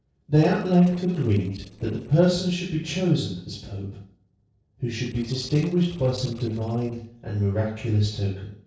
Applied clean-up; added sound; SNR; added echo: neural separator model SepFormer DNS4.